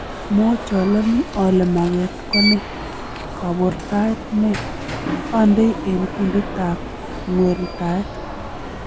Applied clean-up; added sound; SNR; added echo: none; Alarm; 7 dB; none.